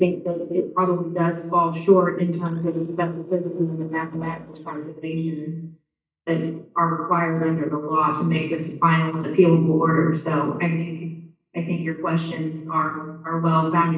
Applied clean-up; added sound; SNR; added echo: neural mask model DeepFilterNet 3.